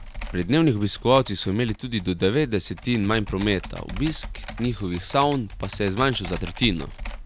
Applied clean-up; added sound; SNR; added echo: none; Computer keyboard; 12 dB; none.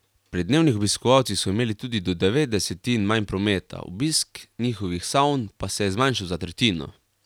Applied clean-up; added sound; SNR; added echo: none; none; none; none.